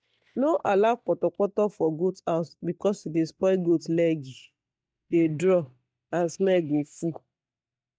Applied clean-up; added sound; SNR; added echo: neural mask model DeepFilterNet 3.